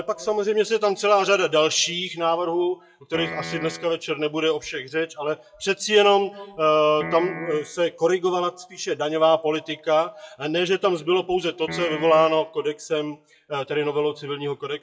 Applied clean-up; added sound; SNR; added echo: classical method WPE with log-MMSE.